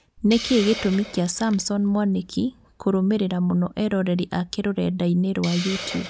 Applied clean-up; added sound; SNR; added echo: none; Hiss; 16 dB; none.